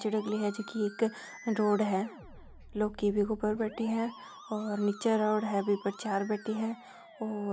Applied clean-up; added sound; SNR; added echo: none; Musical instrument; 18 dB; none.